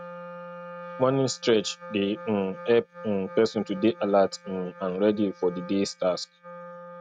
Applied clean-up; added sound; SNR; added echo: neural mask model RNNoise.